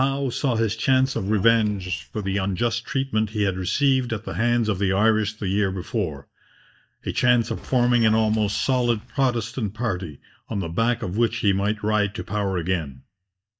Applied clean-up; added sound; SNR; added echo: neural mask model DeepFilterNet 3.